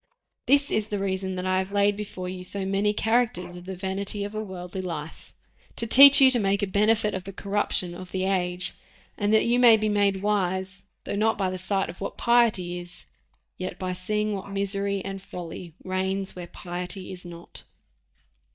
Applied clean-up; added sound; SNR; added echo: neural mask model DeepFilterNet 3.